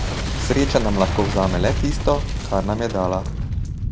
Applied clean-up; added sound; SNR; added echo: none; Boom; 1 dB; none.